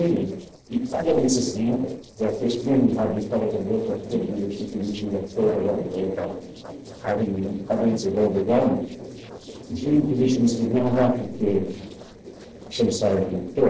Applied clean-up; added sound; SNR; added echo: neural separator model SepFormer DNS4.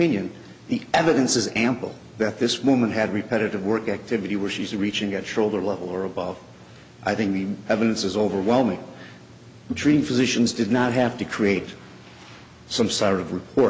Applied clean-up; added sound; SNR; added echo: none; none; none; none.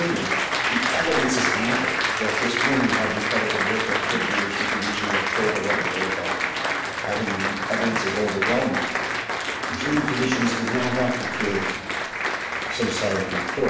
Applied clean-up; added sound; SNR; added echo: none; Applause; -2 dB; reverberation time 0.8 s.